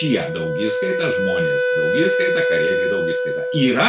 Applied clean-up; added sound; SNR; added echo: none; Wind instrument, woodwind instrument; -3 dB; none.